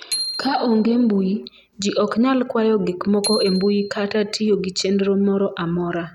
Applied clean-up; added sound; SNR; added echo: none; Bicycle bell; 14 dB; none.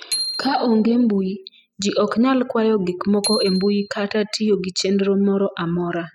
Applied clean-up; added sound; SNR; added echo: classical method spectral subtraction.